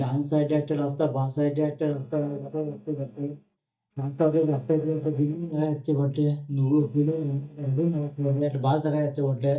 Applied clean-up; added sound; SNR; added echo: neural mask model DeepFilterNet 3.